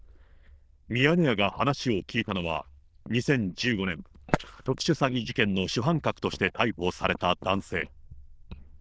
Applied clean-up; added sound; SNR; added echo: neural diffusion model UNIVERSE++.